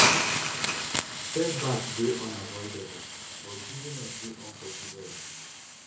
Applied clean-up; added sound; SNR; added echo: none; Hiss; -5 dB; reverberation time 0.6 s.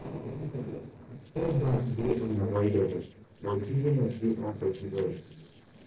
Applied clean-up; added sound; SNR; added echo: neural separator model SepFormer DNS4.